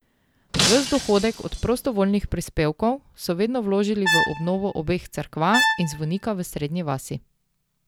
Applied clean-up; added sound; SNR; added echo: none; Brass instrument + Shatter; 3 dB; none.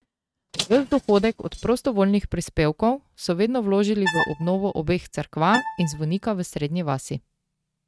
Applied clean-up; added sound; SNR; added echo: neural mask model RNNoise.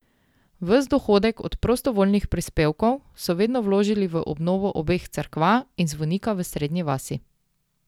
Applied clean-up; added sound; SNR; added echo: none; none; none; none.